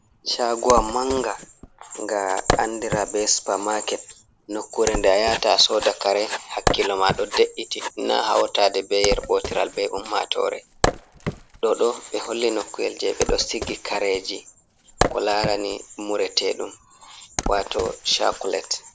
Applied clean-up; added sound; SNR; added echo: none; Wood + Writing; 8 dB; none.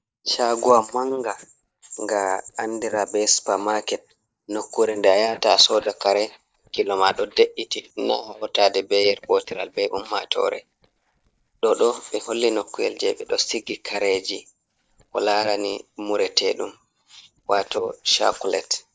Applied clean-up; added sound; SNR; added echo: neural mask model DeepFilterNet 3.